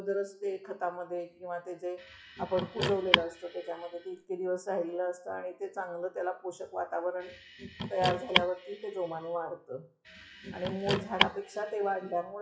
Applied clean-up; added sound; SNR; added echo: classical method WPE with log-MMSE.